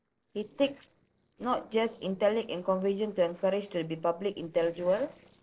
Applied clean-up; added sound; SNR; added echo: neural separator model SepFormer DNS4.